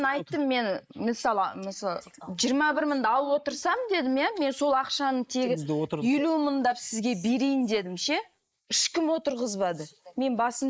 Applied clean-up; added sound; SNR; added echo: neural mask model Resemble Enhance denoiser.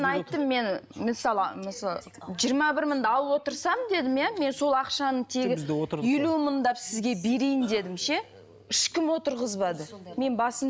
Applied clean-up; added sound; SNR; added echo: none; none; none; none.